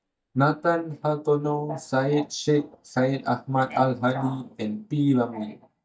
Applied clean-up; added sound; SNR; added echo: neural mask model DeepFilterNet 3.